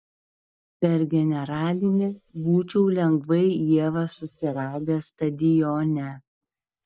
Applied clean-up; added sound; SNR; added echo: neural mask model DeepFilterNet 3.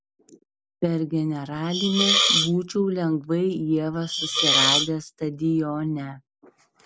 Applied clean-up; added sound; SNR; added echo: none; Hiss; -4 dB; none.